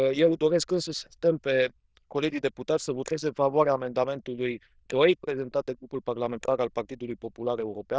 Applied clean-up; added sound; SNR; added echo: neural diffusion model UNIVERSE++.